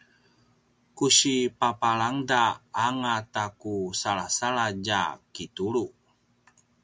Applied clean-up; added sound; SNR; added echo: none; none; none; none.